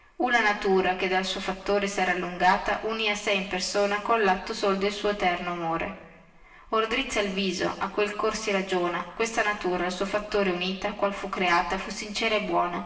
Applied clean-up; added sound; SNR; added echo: none; none; none; reverberation time 1.1 s.